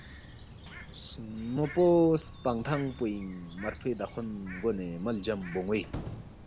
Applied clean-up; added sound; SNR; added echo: none; Squeak / Slam / Wood + Bird; 14 dB; none.